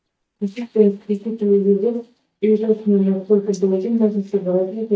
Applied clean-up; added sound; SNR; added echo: neural mask model DeepFilterNet 3.